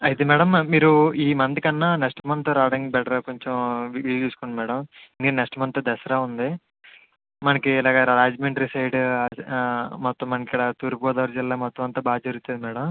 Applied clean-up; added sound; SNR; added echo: none; none; none; none.